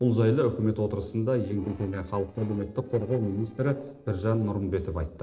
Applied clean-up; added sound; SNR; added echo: neural separator model SepFormer DNS4.